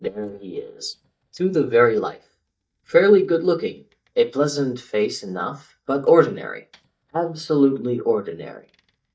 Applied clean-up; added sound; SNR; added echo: neural mask model DeepFilterNet 3.